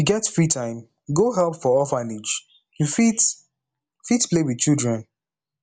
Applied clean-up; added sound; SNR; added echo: none; none; none; none.